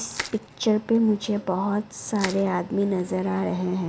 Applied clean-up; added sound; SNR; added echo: none; Crushing; 15 dB; none.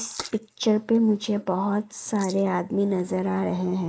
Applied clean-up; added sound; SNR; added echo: neural mask model Resemble Enhance denoiser.